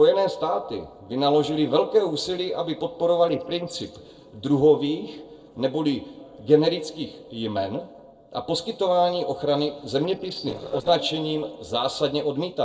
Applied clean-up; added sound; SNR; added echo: neural separator model SepFormer DNS4.